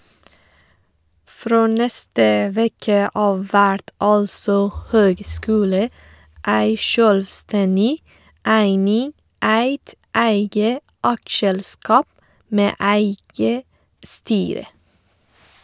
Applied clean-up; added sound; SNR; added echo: none; none; none; none.